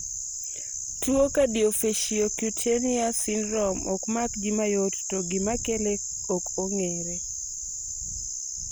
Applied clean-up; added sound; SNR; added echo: none; Wind; 20 dB; none.